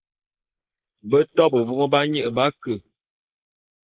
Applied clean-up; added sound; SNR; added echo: neural mask model Resemble Enhance denoiser.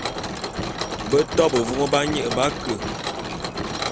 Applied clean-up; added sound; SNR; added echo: none; Mechanisms; 4 dB; none.